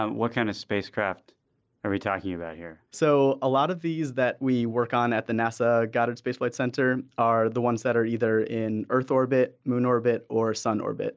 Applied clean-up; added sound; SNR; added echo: none; none; none; none.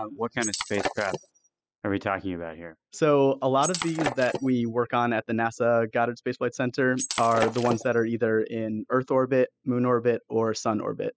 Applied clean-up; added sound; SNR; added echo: classical method spectral subtraction.